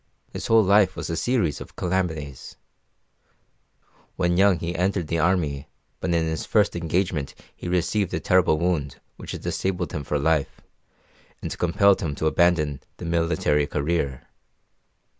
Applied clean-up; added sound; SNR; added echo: none; none; none; none.